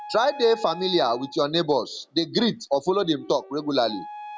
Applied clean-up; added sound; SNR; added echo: none; Wind instrument, woodwind instrument; 17 dB; none.